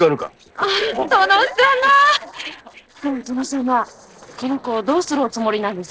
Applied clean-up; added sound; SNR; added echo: neural separator model SepFormer DNS4.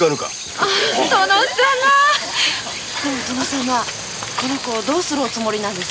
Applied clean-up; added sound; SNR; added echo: none; Insect; 20 dB; none.